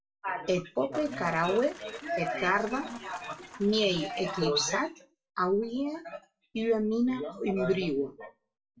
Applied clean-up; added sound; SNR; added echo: none; Rain; 18 dB; reverberation time 0.2 s.